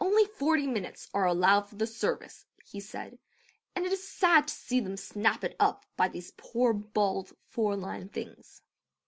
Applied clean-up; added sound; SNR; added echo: none; none; none; none.